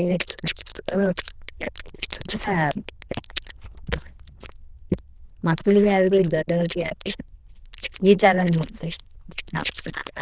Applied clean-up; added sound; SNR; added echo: neural diffusion model UNIVERSE++.